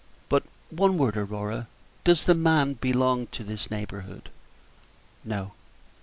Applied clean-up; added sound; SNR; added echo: none; none; none; none.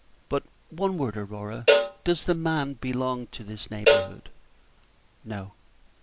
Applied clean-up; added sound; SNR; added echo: none; Cowbell; -3 dB; none.